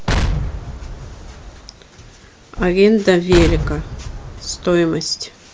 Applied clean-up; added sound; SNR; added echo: none; Explosion; 3 dB; none.